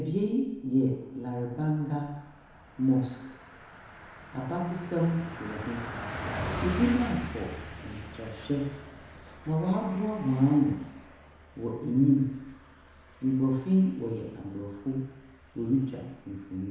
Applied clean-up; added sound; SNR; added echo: none; Car passing by; 12 dB; reverberation time 1.0 s.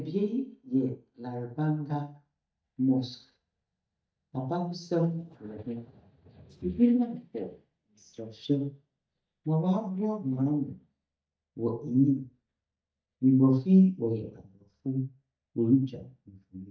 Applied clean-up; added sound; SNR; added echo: neural mask model DeepFilterNet 3.